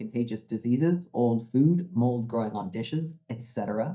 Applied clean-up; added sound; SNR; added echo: neural mask model DeepFilterNet 3.